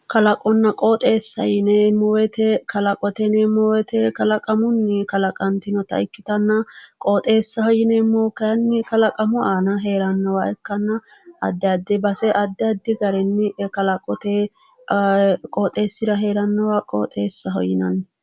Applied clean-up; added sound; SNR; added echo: none; none; none; none.